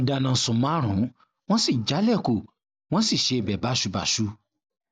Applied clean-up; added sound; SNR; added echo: none; none; none; none.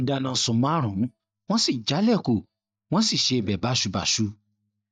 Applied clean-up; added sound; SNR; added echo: neural mask model DeepFilterNet 3.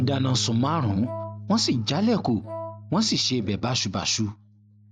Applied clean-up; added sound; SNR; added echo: none; Wind instrument, woodwind instrument + Bass guitar; 12 dB; none.